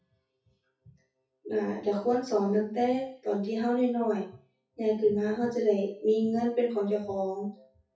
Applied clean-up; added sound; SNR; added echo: classical method WPE with log-MMSE.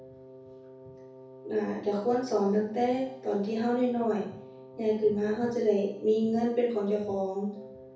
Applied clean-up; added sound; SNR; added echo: none; Wind instrument, woodwind instrument; 20 dB; reverberation time 0.6 s.